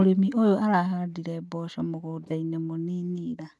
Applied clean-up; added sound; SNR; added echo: neural mask model DeepFilterNet 3.